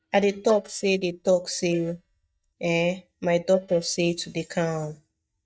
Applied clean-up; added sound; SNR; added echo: neural mask model DeepFilterNet 3.